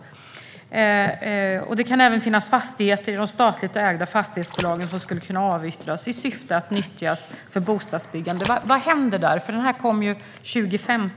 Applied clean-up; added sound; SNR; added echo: none; Water / Splash, splatter; 15 dB; none.